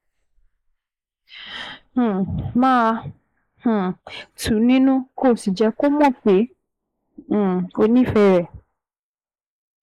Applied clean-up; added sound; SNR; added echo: neural mask model Resemble Enhance denoiser.